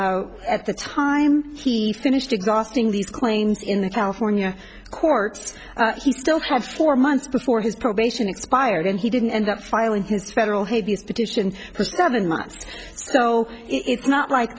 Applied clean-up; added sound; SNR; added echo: none; none; none; none.